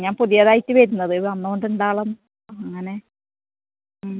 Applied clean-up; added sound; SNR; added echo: none; none; none; none.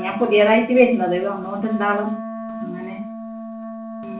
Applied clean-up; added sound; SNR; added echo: none; Wind instrument, woodwind instrument; 10 dB; reverberation time 0.4 s.